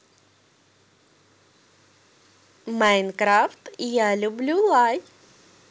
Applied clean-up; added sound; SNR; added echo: none; none; none; none.